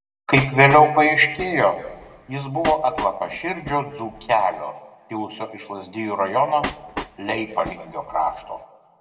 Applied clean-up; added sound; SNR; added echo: none; Train; 13 dB; reverberation time 1.4 s.